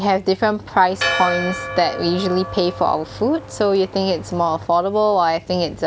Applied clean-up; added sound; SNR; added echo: none; Church bell; 9 dB; none.